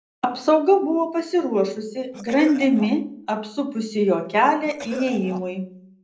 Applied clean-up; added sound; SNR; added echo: neural separator model SepFormer DNS4.